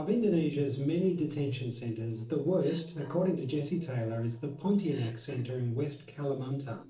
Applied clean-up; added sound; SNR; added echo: neural separator model SepFormer DNS4.